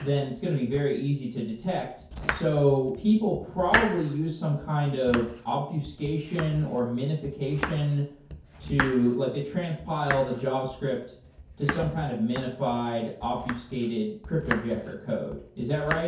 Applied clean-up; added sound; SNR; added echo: none; Domestic sounds, home sounds; 9 dB; reverberation time 0.6 s.